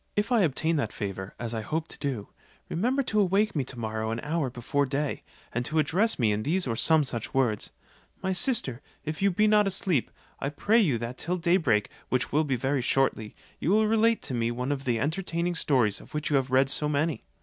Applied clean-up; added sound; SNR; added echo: none; none; none; none.